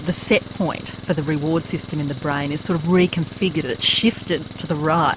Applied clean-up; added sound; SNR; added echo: none; Engine; 13 dB; none.